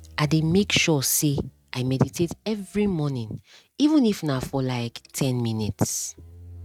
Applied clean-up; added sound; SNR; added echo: neural mask model RNNoise.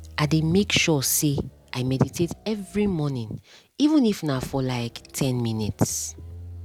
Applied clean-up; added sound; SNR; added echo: none; Motor vehicle (road); 19 dB; none.